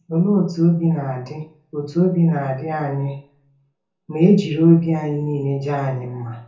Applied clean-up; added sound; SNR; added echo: none; none; none; reverberation time 0.6 s.